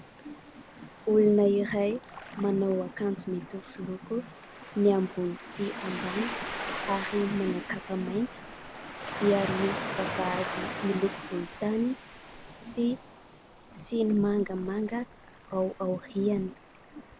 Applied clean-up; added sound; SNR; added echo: none; Waves, surf; 10 dB; none.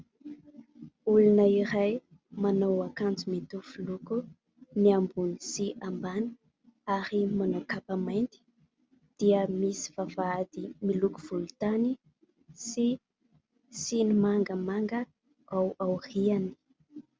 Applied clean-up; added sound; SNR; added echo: none; none; none; none.